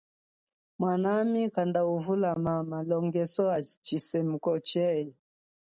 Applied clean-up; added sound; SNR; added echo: none; none; none; none.